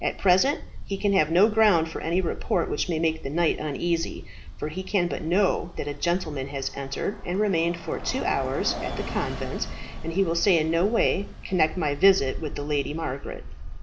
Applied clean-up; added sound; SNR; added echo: none; Bus; 9 dB; none.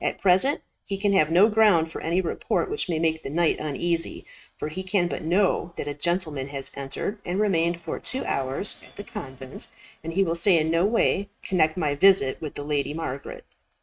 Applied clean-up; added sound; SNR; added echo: neural mask model RNNoise.